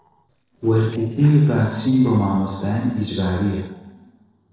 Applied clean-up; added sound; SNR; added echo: neural separator model SepFormer DNS4.